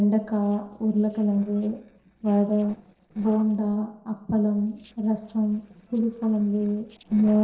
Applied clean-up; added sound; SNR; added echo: neural separator model SepFormer DNS4.